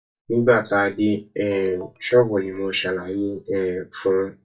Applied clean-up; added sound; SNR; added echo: neural mask model DeepFilterNet 3.